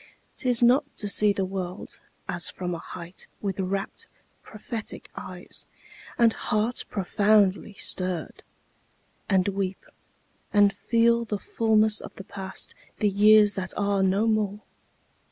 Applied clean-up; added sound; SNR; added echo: none; none; none; none.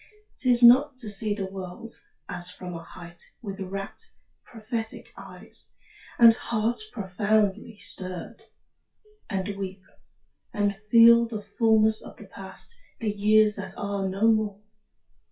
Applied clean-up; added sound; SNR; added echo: classical method WPE with log-MMSE.